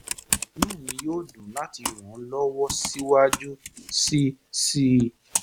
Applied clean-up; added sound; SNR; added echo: none; Computer keyboard; 8 dB; none.